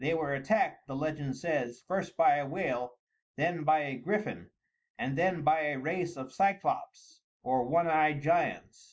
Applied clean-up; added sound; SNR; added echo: neural mask model Resemble Enhance denoiser.